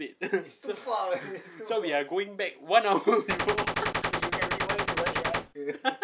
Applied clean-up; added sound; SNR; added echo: none; Gunshot, gunfire; 0 dB; none.